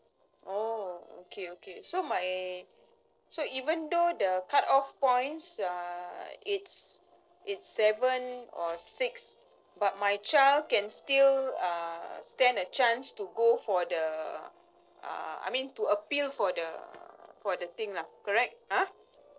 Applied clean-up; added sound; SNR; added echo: neural separator model SepFormer DNS4.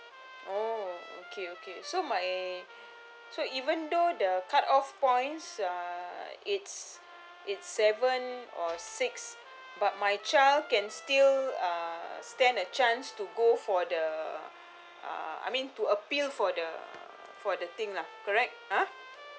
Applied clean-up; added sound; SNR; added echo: none; Trumpet; 20 dB; none.